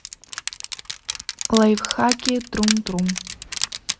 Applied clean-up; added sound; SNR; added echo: none; Crushing; 6 dB; none.